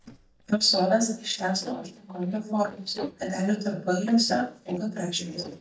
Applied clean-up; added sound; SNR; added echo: neural mask model DeepFilterNet 3.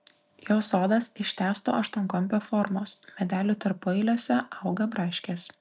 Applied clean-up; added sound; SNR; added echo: none; none; none; none.